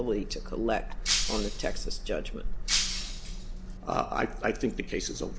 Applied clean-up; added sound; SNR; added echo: none; Shatter; 2 dB; none.